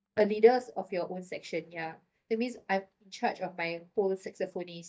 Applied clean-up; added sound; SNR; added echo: neural mask model DeepFilterNet 3.